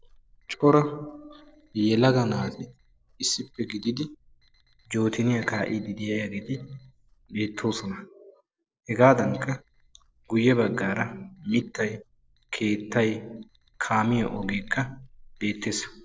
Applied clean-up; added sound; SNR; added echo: neural separator model SepFormer DNS4.